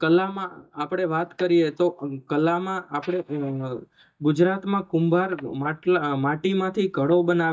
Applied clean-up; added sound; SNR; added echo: neural mask model DeepFilterNet 3.